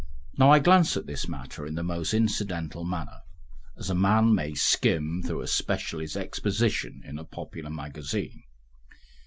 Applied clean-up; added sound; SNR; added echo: none; none; none; none.